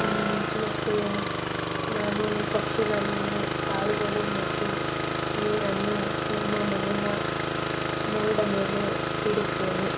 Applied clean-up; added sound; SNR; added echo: none; Engine starting; -3 dB; reverberation time 0.2 s.